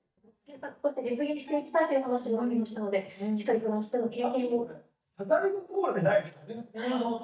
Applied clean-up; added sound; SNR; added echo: neural mask model DeepFilterNet 3.